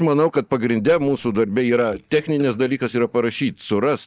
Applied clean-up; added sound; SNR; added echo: neural mask model DeepFilterNet 3.